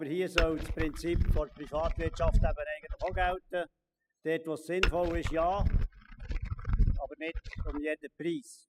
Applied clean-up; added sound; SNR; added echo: classical method spectral subtraction.